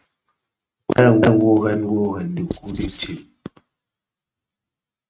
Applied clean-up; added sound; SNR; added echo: neural mask model RNNoise.